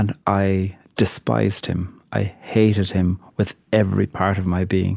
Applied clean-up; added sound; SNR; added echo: none; none; none; none.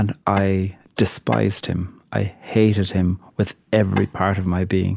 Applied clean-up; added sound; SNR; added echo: none; Tap / Wood; 13 dB; none.